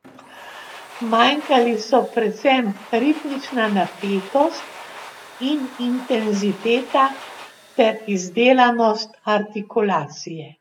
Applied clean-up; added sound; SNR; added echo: none; Domestic sounds, home sounds; 19 dB; none.